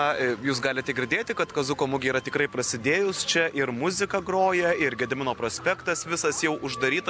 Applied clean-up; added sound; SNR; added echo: none; none; none; none.